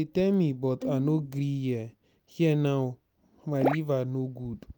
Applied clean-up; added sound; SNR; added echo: none; Bowed string instrument; 11 dB; none.